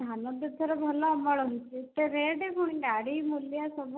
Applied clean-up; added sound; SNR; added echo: none; none; none; none.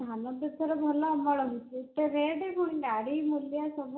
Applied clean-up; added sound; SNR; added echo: none; none; none; reverberation time 0.5 s.